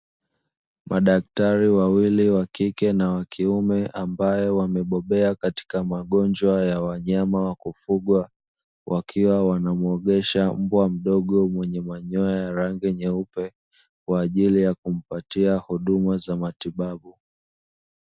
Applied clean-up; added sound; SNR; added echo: none; none; none; none.